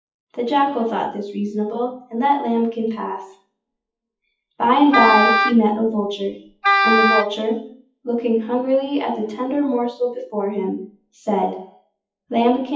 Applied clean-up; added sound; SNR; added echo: classical method WPE with log-MMSE.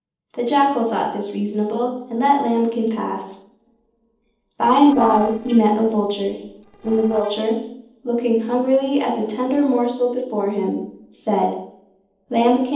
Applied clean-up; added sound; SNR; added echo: neural separator model SepFormer DNS4.